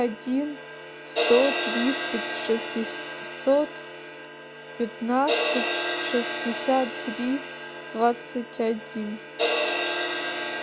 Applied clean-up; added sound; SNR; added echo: none; Crash cymbal; 2 dB; none.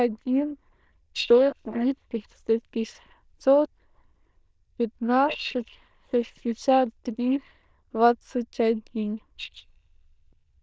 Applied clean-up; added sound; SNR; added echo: neural diffusion model UNIVERSE++.